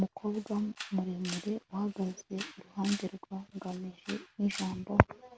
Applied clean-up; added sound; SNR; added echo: none; Camera; 14 dB; none.